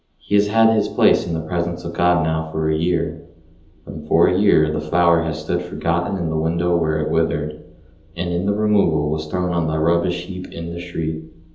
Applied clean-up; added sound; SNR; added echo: none; none; none; reverberation time 1.2 s.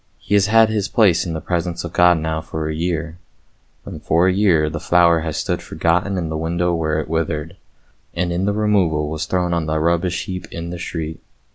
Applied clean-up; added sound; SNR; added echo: none; none; none; none.